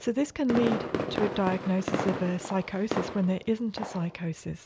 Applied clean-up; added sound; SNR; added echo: none; Fireworks; 5 dB; none.